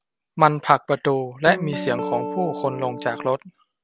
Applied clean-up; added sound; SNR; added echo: none; Guitar; 8 dB; none.